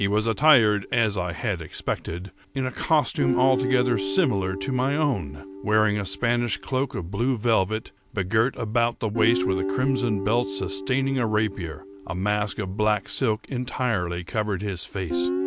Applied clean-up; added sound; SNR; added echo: none; Guitar; 8 dB; none.